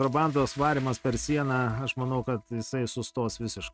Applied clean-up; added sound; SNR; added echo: neural mask model RNNoise.